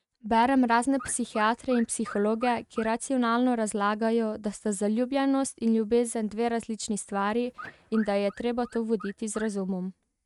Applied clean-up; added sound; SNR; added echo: neural mask model RNNoise.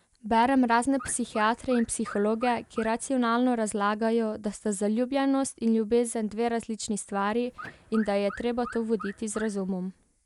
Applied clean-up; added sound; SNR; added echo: none; Alarm / Car; 17 dB; none.